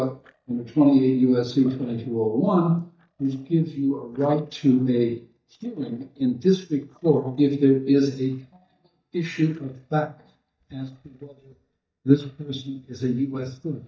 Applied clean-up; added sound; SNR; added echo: neural mask model DeepFilterNet 3.